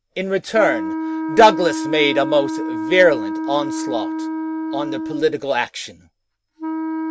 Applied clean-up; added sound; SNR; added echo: none; Wind instrument, woodwind instrument; 5 dB; none.